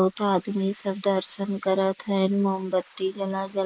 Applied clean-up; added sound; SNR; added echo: neural mask model Resemble Enhance denoiser.